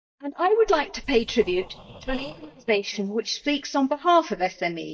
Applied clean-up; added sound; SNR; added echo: neural mask model DeepFilterNet 3.